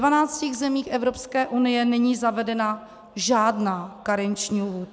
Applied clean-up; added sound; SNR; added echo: none; none; none; none.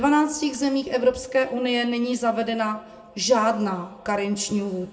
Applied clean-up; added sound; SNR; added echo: none; none; none; reverberation time 0.3 s.